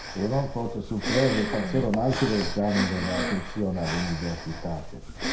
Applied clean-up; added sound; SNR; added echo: none; Breathing; 5 dB; reverberation time 0.5 s.